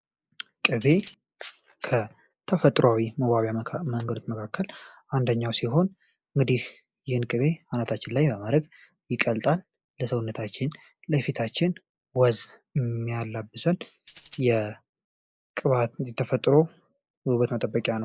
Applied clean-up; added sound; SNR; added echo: neural mask model Resemble Enhance denoiser.